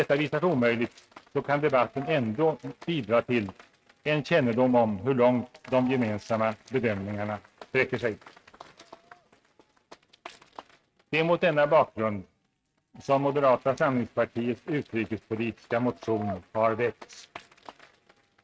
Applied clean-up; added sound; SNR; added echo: neural mask model RNNoise.